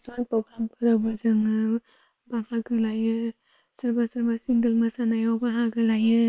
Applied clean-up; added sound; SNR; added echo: neural separator model SepFormer WHAM!.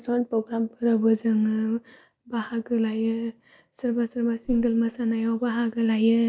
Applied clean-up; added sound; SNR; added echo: neural mask model DeepFilterNet 3.